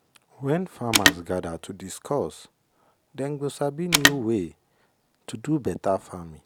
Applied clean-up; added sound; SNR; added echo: none; Telephone; -1 dB; none.